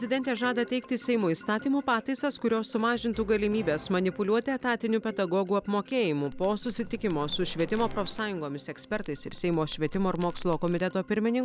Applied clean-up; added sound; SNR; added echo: none; Crackle; 11 dB; none.